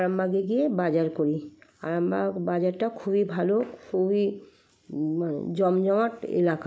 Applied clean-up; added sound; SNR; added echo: none; none; none; none.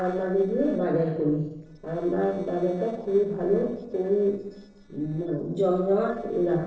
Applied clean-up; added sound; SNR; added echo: neural separator model SepFormer DNS4.